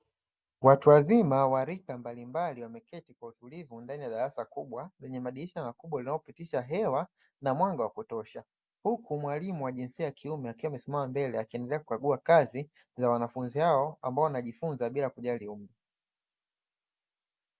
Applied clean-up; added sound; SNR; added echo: none; none; none; none.